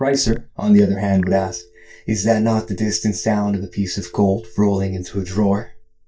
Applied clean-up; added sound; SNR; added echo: neural mask model DeepFilterNet 3.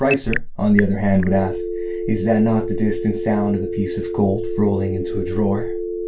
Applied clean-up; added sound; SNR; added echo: none; Telephone; 6 dB; reverberation time 0.2 s.